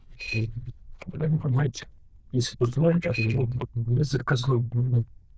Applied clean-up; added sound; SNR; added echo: neural diffusion model UNIVERSE++.